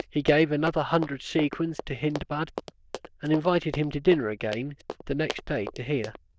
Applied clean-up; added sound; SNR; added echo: neural diffusion model UNIVERSE++.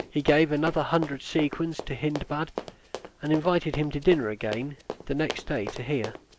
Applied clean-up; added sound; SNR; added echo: none; Run; 12 dB; none.